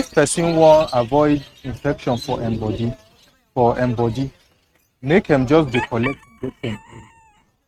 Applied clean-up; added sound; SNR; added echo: neural mask model RNNoise.